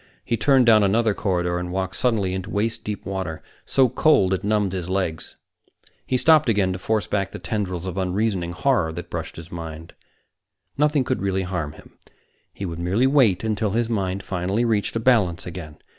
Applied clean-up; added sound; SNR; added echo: none; none; none; none.